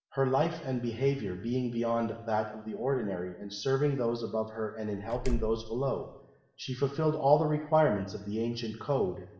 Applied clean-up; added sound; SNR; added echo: none; Slam; 4 dB; reverberation time 1.0 s.